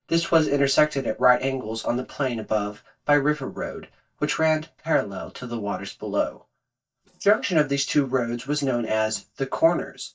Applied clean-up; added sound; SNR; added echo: neural mask model DeepFilterNet 3.